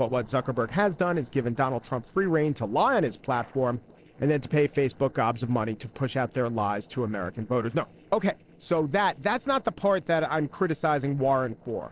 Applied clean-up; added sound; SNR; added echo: neural separator model SepFormer DNS4.